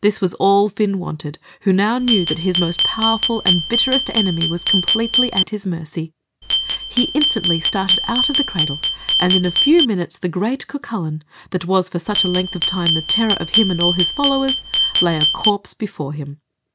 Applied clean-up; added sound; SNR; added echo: none; Glass; -1 dB; none.